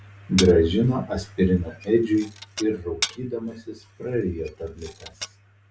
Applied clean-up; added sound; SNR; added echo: none; Glass; 12 dB; none.